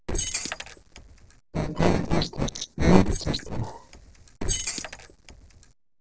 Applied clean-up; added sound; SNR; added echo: neural separator model SepFormer DNS4.